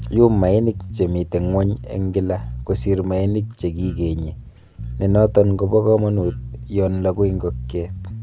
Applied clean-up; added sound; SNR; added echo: none; Bass guitar; 11 dB; none.